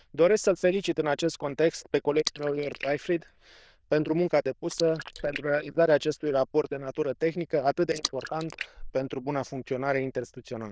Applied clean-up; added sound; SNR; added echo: neural diffusion model UNIVERSE++.